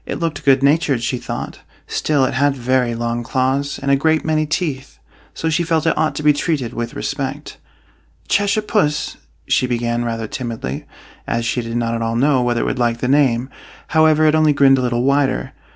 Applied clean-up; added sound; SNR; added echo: none; none; none; none.